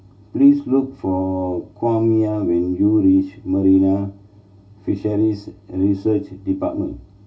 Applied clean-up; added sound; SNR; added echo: none; none; none; reverberation time 0.2 s.